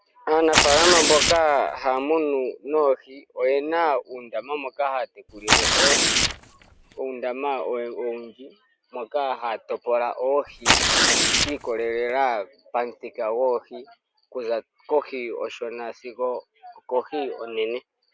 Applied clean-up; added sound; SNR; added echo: none; Tearing; -4 dB; none.